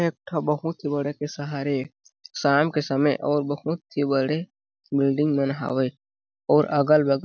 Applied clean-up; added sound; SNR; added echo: none; none; none; none.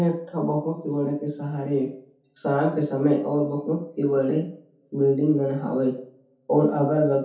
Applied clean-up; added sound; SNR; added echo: none; none; none; reverberation time 0.5 s.